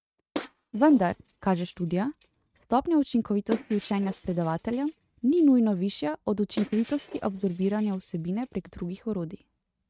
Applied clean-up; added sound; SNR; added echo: neural mask model RNNoise.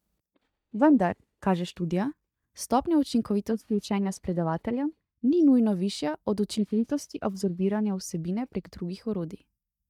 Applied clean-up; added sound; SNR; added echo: neural mask model DeepFilterNet 3.